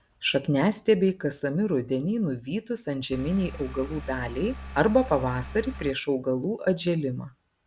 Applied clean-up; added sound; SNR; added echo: none; Engine; 12 dB; none.